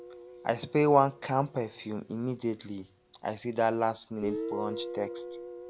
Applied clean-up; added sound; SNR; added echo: none; Guitar; 12 dB; none.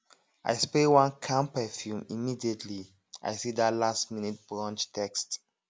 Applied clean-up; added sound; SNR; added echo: none; none; none; none.